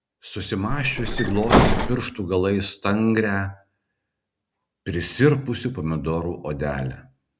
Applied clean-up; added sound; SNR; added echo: none; Bus; -4 dB; none.